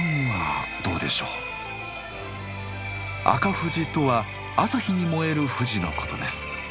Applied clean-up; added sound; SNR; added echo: none; Engine; 11 dB; none.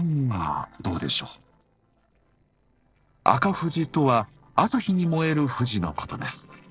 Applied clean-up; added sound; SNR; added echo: neural separator model SepFormer DNS4.